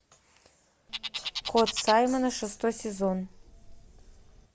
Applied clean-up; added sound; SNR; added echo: none; Bird; 10 dB; none.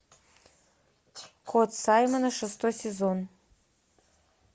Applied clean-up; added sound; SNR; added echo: none; none; none; none.